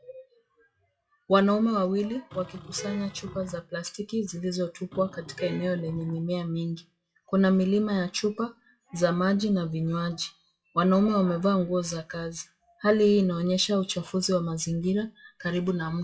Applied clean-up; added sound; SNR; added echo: classical method WPE with log-MMSE.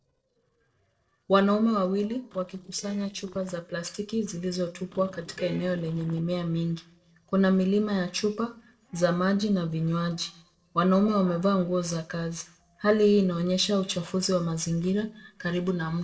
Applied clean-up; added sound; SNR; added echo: neural separator model SepFormer DNS4.